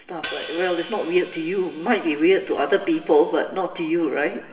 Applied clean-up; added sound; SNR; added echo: none; Hi-hat; 18 dB; reverberation time 1.7 s.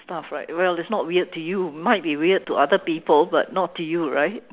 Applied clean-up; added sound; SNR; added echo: none; none; none; none.